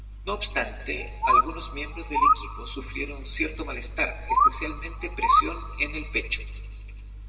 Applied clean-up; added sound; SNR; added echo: none; Bird; -5 dB; reverberation time 1.1 s.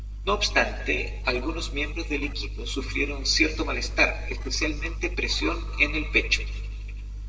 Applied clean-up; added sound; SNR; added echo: neural separator model SepFormer DNS4.